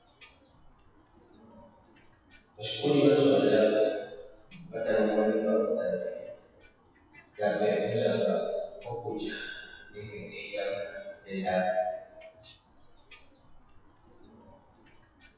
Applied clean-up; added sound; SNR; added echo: classical method WPE with log-MMSE.